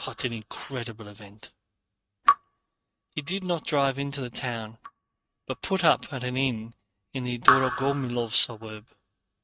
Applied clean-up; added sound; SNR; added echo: neural mask model RNNoise.